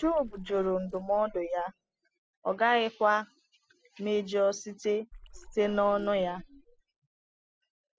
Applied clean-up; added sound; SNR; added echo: classical method spectral subtraction.